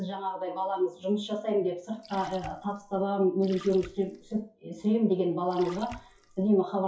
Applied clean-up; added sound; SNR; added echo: classical method WPE with log-MMSE.